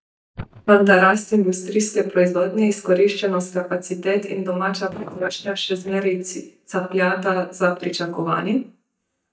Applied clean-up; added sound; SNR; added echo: neural mask model DeepFilterNet 3.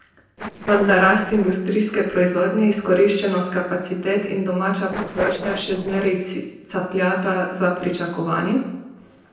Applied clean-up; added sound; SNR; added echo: neural separator model SepFormer DNS4.